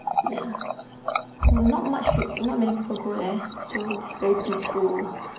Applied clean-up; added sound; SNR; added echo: none; Water tap, faucet; 1 dB; reverberation time 0.6 s.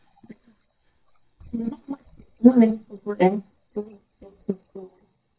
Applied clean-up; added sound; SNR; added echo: neural mask model DeepFilterNet 3.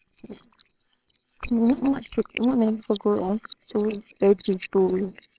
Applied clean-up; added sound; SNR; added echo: neural separator model SepFormer WHAMR!.